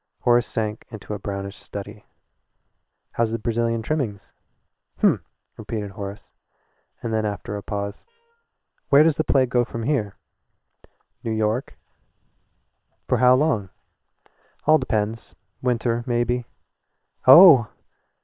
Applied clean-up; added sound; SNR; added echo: neural separator model SepFormer WHAM!.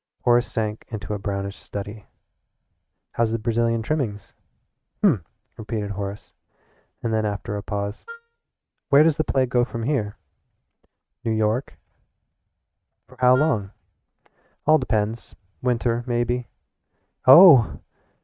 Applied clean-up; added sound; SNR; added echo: neural mask model RNNoise.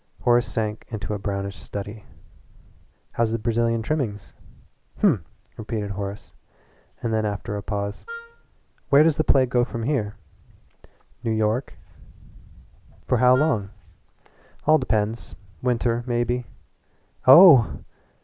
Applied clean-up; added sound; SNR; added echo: none; Wind instrument, woodwind instrument; 17 dB; none.